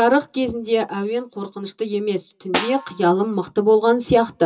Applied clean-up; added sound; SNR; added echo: none; Snare drum; 11 dB; reverberation time 0.2 s.